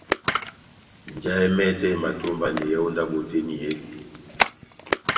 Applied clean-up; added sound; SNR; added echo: none; Camera; 5 dB; reverberation time 1.7 s.